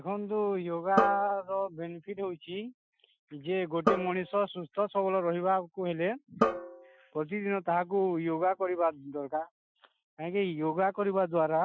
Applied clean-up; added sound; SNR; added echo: classical method Wiener filter.